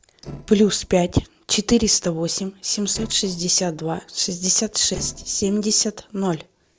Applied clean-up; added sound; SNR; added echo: neural separator model SepFormer DNS4.